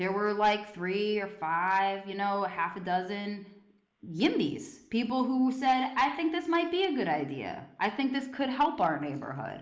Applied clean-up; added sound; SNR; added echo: neural mask model Resemble Enhance denoiser.